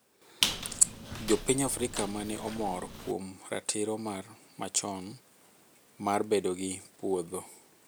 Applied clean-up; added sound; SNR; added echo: none; Squeak; 4 dB; none.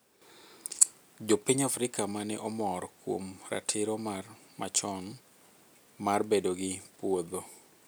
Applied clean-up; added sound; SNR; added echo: none; none; none; none.